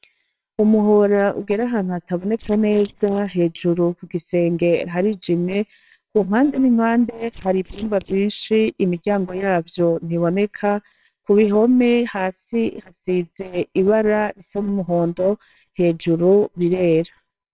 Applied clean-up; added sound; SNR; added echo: neural separator model SepFormer WHAMR!.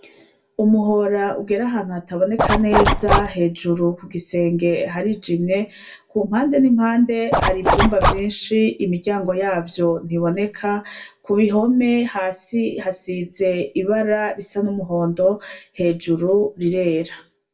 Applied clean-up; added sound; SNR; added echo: none; Zipper (clothing); -2 dB; reverberation time 0.2 s.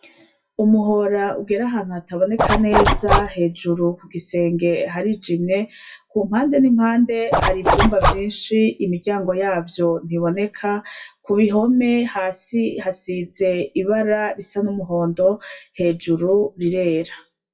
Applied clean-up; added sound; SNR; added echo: classical method WPE with log-MMSE.